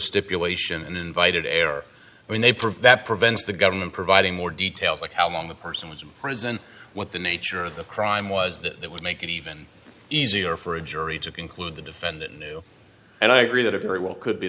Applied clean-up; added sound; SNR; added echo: none; none; none; none.